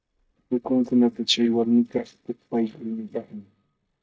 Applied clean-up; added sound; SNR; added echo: neural mask model DeepFilterNet 3.